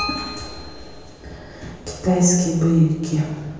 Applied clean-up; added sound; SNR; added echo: none; Keyboard (musical); 15 dB; reverberation time 1.2 s.